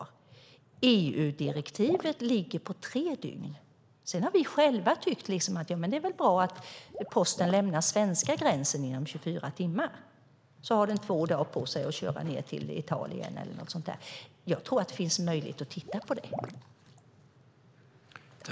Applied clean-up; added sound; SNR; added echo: neural mask model Resemble Enhance denoiser.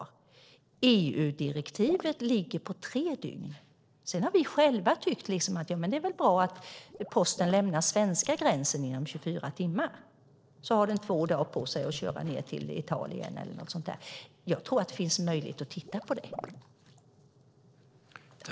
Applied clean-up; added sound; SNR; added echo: neural separator model SepFormer DNS4.